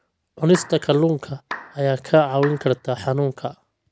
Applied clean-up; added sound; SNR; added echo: none; Clapping; 16 dB; none.